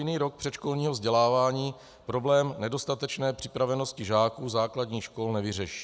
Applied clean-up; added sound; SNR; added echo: none; none; none; none.